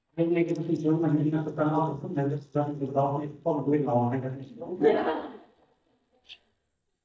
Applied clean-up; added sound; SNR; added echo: neural mask model DeepFilterNet 3.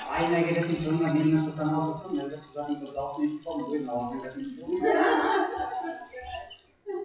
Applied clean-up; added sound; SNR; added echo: classical method WPE with log-MMSE.